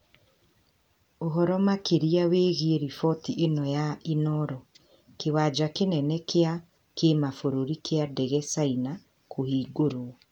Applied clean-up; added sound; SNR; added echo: none; none; none; none.